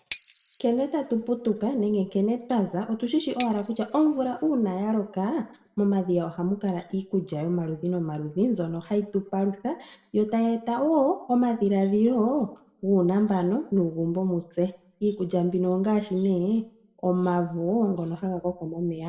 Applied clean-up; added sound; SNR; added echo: none; Bicycle bell; -1 dB; reverberation time 0.5 s.